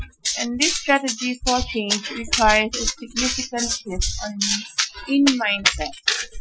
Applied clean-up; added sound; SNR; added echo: classical method Wiener filter.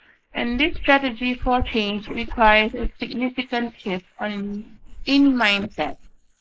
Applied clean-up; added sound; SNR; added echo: neural mask model Resemble Enhance denoiser.